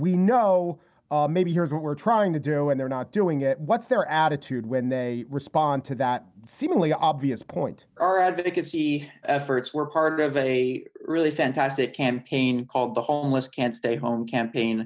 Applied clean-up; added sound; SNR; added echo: none; none; none; none.